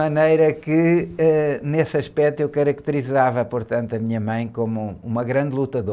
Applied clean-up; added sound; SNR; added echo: none; none; none; none.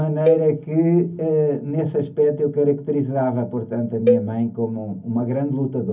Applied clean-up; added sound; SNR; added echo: none; Cowbell; 5 dB; reverberation time 0.3 s.